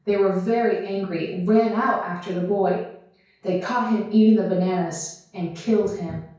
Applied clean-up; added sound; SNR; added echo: none; none; none; reverberation time 0.5 s.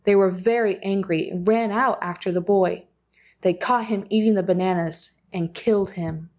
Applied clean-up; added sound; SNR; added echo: none; none; none; none.